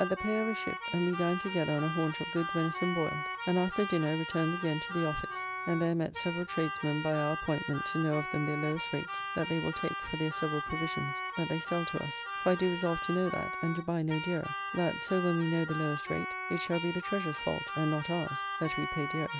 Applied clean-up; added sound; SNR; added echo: none; Keyboard (musical); 5 dB; none.